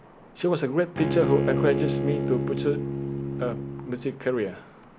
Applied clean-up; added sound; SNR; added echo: none; Bowed string instrument; 2 dB; none.